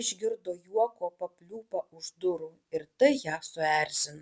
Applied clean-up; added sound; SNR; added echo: none; none; none; none.